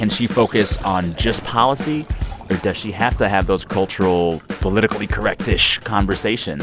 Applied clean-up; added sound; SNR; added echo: none; Thunder + Liquid; 20 dB; none.